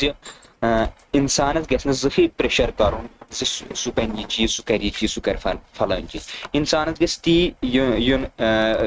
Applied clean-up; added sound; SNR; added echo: neural mask model RNNoise.